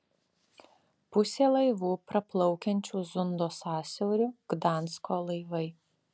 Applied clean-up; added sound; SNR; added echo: none; none; none; none.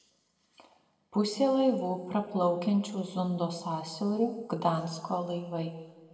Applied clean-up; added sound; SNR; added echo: none; none; none; reverberation time 1.4 s.